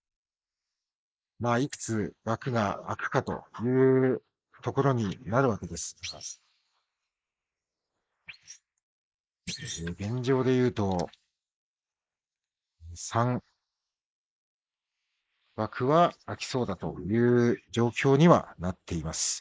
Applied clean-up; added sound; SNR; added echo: neural mask model Resemble Enhance denoiser.